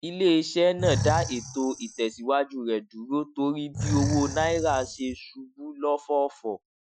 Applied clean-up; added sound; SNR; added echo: classical method Wiener filter.